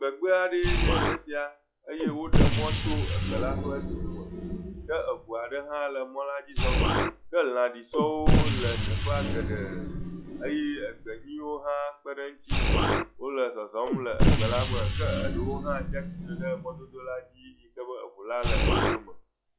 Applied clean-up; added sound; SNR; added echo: classical method log-MMSE.